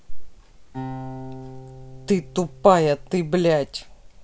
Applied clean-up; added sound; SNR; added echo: none; Acoustic guitar; 16 dB; none.